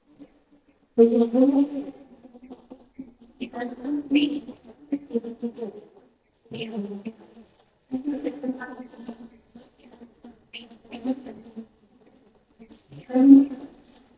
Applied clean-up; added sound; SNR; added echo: neural mask model DeepFilterNet 3.